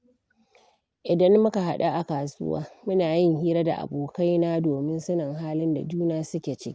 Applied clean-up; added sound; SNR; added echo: none; none; none; none.